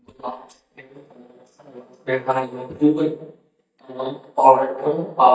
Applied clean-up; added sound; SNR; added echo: neural mask model DeepFilterNet 3.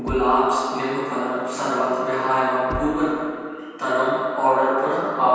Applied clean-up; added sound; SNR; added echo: none; Knock; 18 dB; reverberation time 2.1 s.